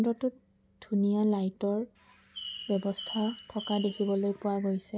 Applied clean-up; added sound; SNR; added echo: none; Bird; 12 dB; none.